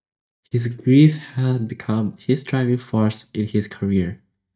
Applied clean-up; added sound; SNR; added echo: neural mask model DeepFilterNet 3.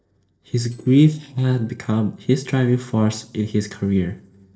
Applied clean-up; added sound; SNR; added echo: neural separator model SepFormer DNS4.